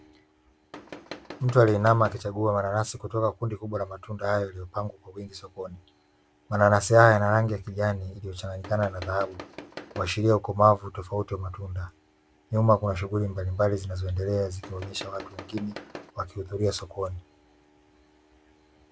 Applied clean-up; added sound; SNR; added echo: none; Tools; 15 dB; none.